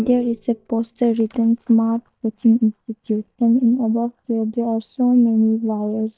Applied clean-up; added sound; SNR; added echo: neural mask model DeepFilterNet 3.